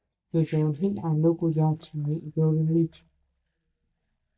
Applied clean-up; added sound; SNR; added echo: neural mask model DeepFilterNet 3.